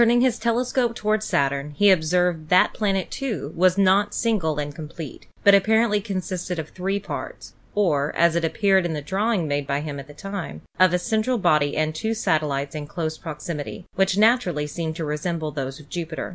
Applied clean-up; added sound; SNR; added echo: none; none; none; none.